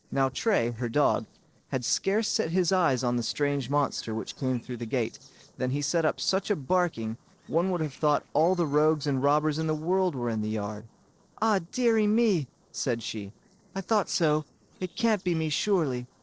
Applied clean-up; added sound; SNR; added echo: neural separator model SepFormer DNS4.